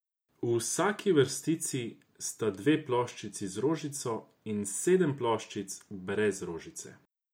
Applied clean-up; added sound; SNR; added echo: none; none; none; none.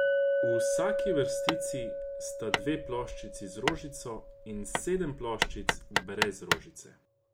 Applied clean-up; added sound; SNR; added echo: none; Chink, clink + Hammer; -4 dB; none.